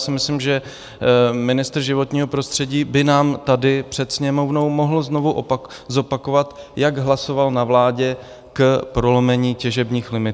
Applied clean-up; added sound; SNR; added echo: none; none; none; none.